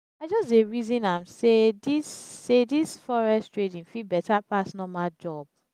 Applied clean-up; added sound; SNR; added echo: none; none; none; none.